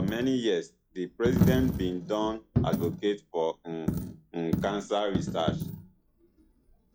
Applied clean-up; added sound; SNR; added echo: classical method log-MMSE.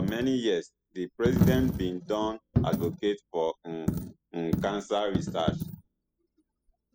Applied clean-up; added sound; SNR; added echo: classical method spectral subtraction.